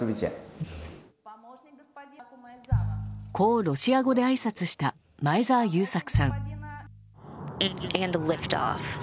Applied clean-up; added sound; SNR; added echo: none; Piano; 4 dB; none.